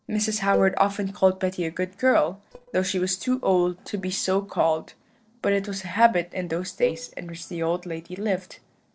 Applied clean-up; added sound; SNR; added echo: neural separator model SepFormer DNS4.